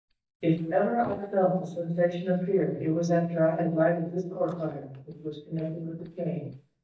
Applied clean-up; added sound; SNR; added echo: neural mask model DeepFilterNet 3.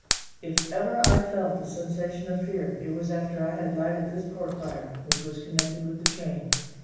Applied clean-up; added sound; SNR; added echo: none; Fire; 1 dB; reverberation time 1.1 s.